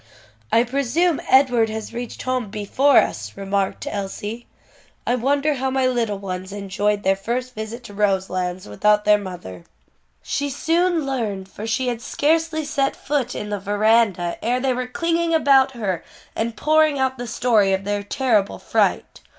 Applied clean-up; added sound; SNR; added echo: none; none; none; none.